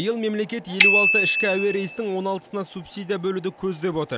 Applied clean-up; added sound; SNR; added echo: none; Bicycle bell; -1 dB; none.